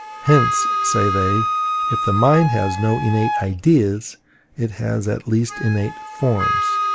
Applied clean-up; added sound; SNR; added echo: none; Wind instrument, woodwind instrument; 3 dB; none.